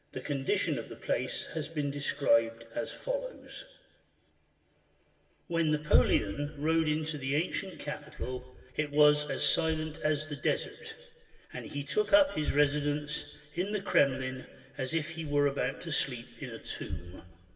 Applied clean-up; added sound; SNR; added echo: none; none; none; reverberation time 1.3 s.